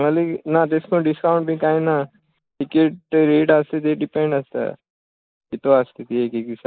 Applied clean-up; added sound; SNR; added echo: neural mask model Resemble Enhance denoiser.